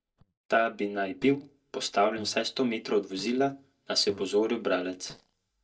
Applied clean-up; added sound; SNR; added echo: neural mask model DeepFilterNet 3.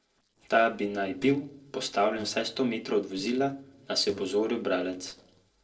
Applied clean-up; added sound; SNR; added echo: neural separator model SepFormer DNS4.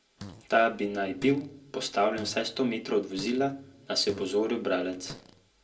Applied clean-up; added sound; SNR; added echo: none; Fart; 20 dB; reverberation time 0.2 s.